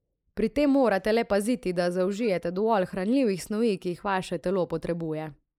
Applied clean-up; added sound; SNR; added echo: neural mask model Resemble Enhance denoiser.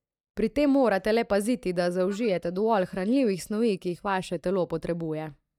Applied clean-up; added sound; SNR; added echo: neural mask model DeepFilterNet 3.